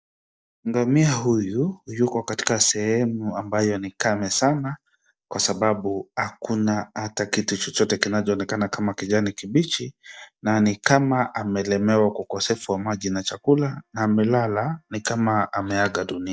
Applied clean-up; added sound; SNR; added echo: neural mask model DeepFilterNet 3.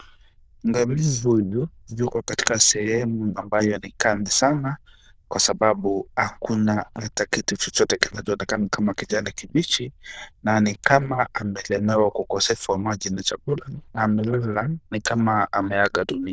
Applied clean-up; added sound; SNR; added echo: neural diffusion model UNIVERSE++.